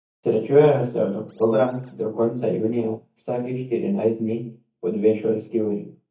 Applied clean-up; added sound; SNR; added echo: neural mask model DeepFilterNet 3.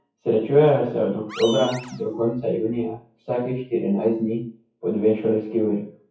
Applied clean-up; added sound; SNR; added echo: classical method WPE with log-MMSE.